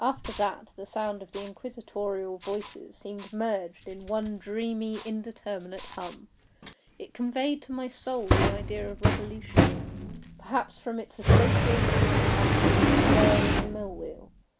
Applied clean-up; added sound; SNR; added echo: none; Fire; -5 dB; none.